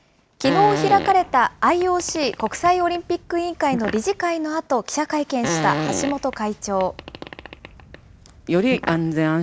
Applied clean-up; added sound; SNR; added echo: none; Fart; 8 dB; none.